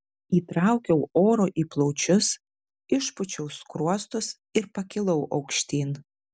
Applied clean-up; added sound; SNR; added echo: none; none; none; none.